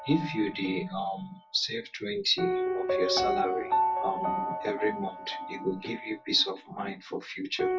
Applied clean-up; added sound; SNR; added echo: none; Piano; 1 dB; reverberation time 0.1 s.